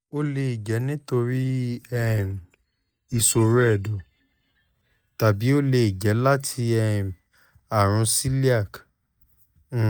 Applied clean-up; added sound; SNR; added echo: neural mask model DeepFilterNet 3.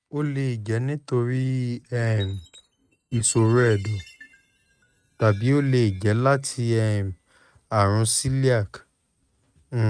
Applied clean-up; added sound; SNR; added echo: neural mask model RNNoise.